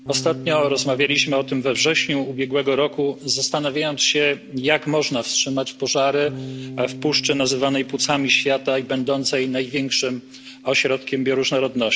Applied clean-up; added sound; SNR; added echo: none; Bass guitar; 16 dB; none.